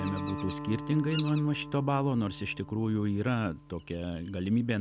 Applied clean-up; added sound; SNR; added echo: none; Acoustic guitar + Bird vocalization, bird call, bird song; 10 dB; none.